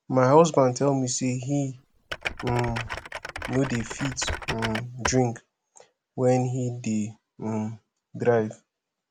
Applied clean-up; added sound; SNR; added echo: none; Typing; 8 dB; none.